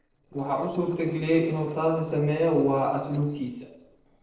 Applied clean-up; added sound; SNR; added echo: neural separator model SepFormer DNS4.